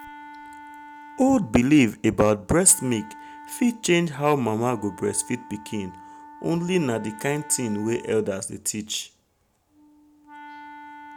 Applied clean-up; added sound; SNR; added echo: none; Wind instrument, woodwind instrument; 20 dB; none.